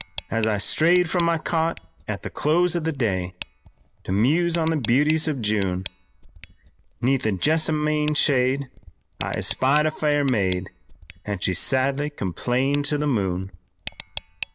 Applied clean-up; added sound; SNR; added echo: none; Tick; 12 dB; none.